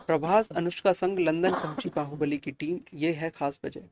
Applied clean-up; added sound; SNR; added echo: neural mask model RNNoise.